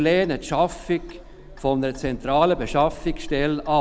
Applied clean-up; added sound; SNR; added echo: none; Clock; 13 dB; none.